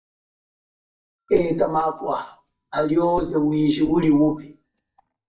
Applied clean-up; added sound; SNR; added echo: neural mask model DeepFilterNet 3.